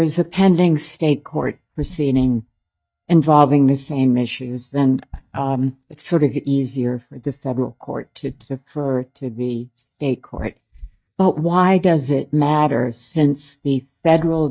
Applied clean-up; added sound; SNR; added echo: neural mask model DeepFilterNet 3.